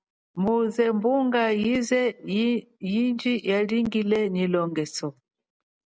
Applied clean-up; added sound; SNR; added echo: none; none; none; none.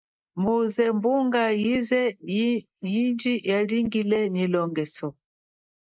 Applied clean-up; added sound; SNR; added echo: neural mask model Resemble Enhance denoiser.